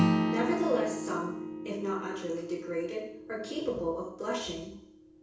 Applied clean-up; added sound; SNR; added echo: none; Acoustic guitar / Strum; 0 dB; reverberation time 0.7 s.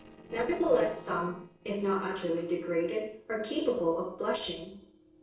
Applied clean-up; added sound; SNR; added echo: neural separator model SepFormer DNS4.